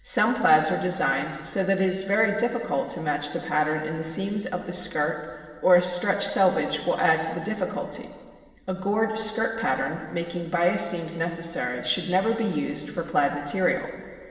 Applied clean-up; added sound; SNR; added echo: none; none; none; reverberation time 1.6 s.